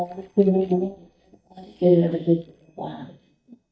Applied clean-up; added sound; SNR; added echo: neural mask model DeepFilterNet 3.